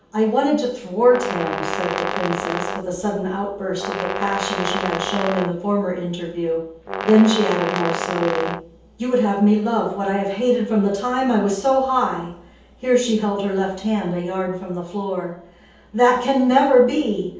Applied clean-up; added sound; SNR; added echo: none; Brass instrument; 6 dB; reverberation time 0.7 s.